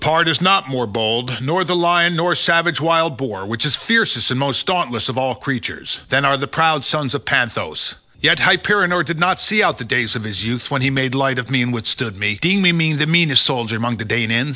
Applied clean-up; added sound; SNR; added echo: none; none; none; none.